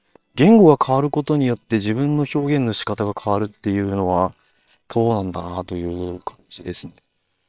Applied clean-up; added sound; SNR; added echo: neural separator model SepFormer WHAM!.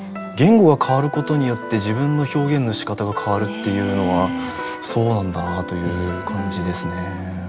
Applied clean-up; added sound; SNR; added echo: none; Trumpet; 15 dB; none.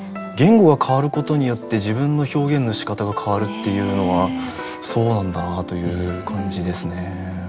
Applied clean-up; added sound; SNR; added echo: none; none; none; none.